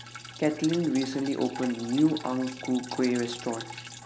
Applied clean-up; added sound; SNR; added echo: none; Drip; 13 dB; none.